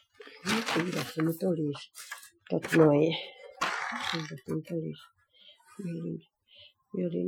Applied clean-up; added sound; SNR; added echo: classical method Wiener filter.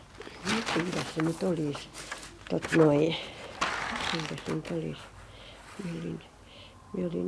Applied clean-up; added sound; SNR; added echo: none; Tearing; 6 dB; none.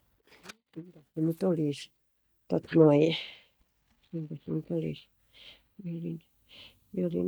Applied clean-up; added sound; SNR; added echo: neural mask model DeepFilterNet 3.